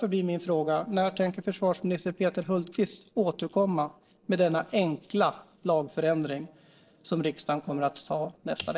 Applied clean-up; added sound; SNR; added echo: neural separator model SepFormer DNS4.